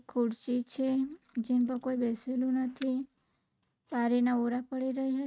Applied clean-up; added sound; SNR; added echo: neural mask model RNNoise.